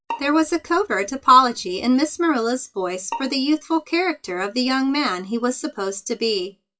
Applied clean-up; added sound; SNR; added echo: classical method WPE with log-MMSE.